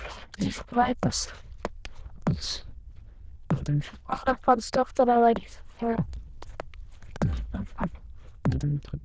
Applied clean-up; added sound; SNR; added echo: neural diffusion model UNIVERSE++.